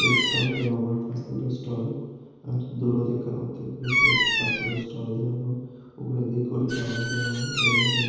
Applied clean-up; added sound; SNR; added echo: none; Bird vocalization, bird call, bird song; 1 dB; reverberation time 1.2 s.